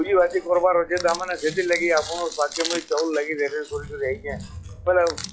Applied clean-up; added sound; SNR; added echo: classical method log-MMSE.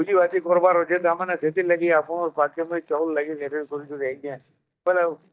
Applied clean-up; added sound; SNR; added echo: neural mask model DeepFilterNet 3.